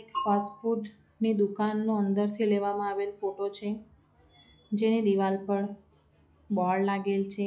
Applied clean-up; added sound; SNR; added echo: classical method log-MMSE.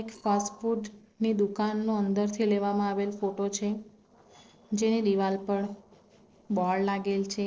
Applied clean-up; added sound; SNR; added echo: neural separator model SepFormer DNS4.